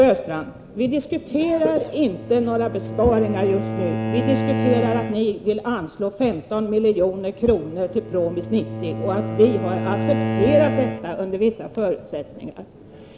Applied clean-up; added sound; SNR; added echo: none; Bowed string instrument; 6 dB; none.